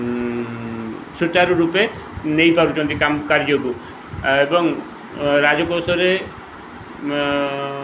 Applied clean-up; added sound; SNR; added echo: none; none; none; none.